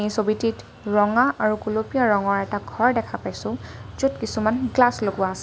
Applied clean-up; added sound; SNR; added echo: none; none; none; none.